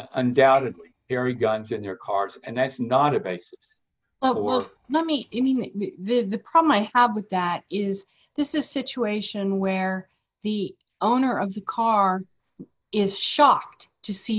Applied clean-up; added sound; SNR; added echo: neural mask model DeepFilterNet 3.